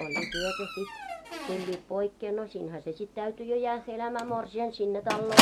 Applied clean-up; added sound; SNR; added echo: none; Squeak; -2 dB; none.